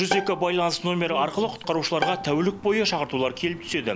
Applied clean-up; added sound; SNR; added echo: none; Bowed string instrument; 10 dB; none.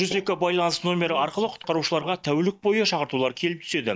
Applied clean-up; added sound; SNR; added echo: neural mask model DeepFilterNet 3.